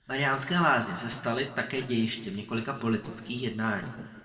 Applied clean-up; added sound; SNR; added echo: neural separator model SepFormer DNS4.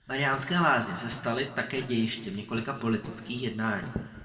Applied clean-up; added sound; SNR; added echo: none; Fart; 18 dB; reverberation time 1.9 s.